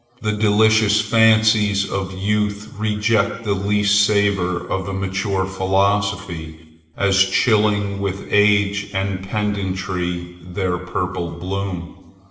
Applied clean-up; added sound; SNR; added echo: none; none; none; reverberation time 1.0 s.